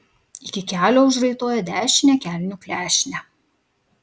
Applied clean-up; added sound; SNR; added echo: none; none; none; none.